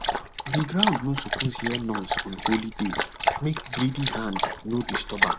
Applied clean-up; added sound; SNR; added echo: none; Dog; -2 dB; none.